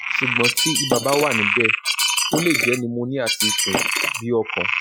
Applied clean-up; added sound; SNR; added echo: classical method Wiener filter.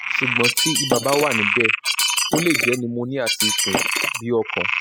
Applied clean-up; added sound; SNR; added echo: classical method spectral subtraction.